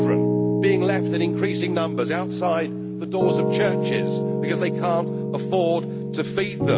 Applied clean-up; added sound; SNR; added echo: none; Piano; -2 dB; none.